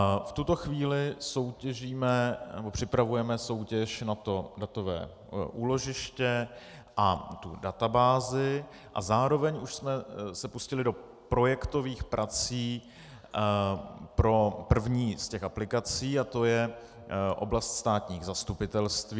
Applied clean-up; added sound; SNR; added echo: none; none; none; none.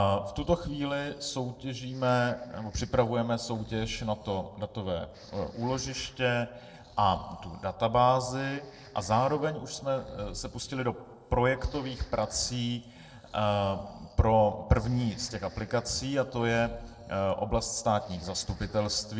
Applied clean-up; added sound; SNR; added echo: neural separator model SepFormer DNS4.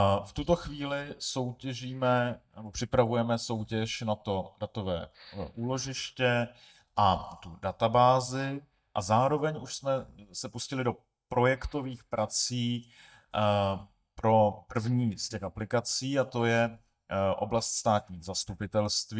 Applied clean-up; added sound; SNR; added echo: neural mask model DeepFilterNet 3.